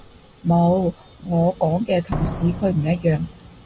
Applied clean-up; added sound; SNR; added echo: none; Slam; 13 dB; none.